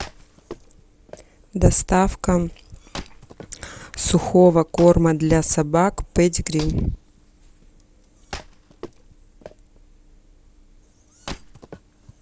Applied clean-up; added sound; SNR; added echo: none; Wood; 19 dB; none.